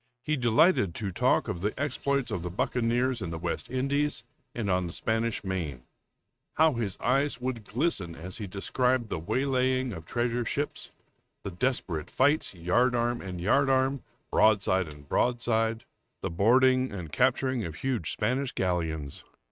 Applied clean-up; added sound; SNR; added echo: neural mask model RNNoise.